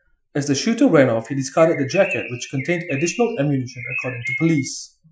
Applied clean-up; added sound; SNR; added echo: classical method Wiener filter.